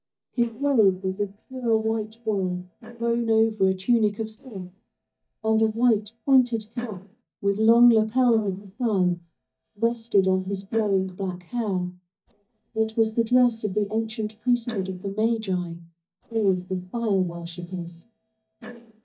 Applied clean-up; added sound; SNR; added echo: neural mask model DeepFilterNet 3.